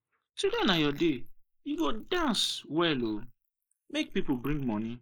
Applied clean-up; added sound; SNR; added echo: neural mask model Resemble Enhance denoiser.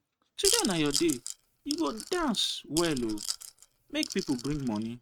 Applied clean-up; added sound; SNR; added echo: neural mask model RNNoise.